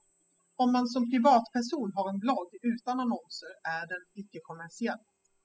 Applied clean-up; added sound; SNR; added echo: classical method spectral subtraction.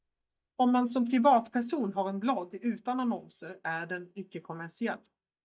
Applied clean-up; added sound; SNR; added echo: neural mask model DeepFilterNet 3.